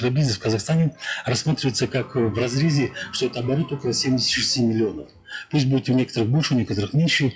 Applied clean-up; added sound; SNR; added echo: classical method WPE with log-MMSE.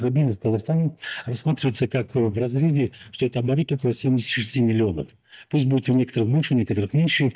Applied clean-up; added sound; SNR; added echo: neural mask model DeepFilterNet 3.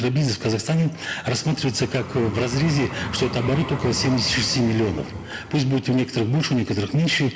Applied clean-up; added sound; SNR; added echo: none; Vehicle; 12 dB; reverberation time 1.8 s.